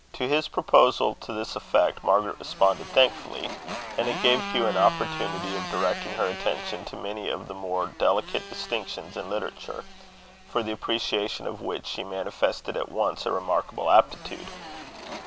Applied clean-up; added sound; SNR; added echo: none; Motorcycle; 12 dB; none.